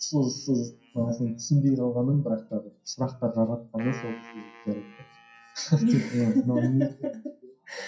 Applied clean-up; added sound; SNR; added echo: classical method WPE with log-MMSE.